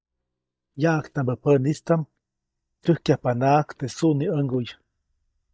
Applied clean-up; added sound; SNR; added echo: neural mask model DeepFilterNet 3.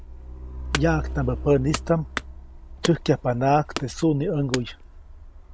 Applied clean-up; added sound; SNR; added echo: none; Wood / Domestic sounds, home sounds + Truck; 9 dB; none.